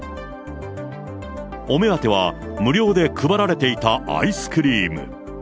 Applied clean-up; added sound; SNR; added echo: none; none; none; none.